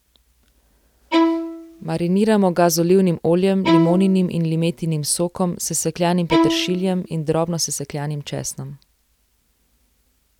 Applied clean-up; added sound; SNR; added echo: none; Bowed string instrument; 1 dB; none.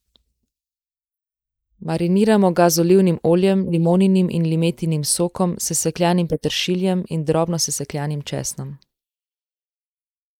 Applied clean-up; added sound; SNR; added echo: neural mask model Resemble Enhance denoiser.